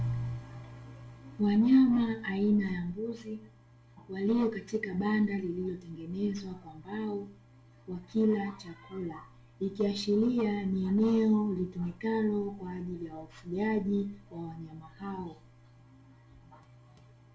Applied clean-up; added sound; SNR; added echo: none; none; none; reverberation time 0.3 s.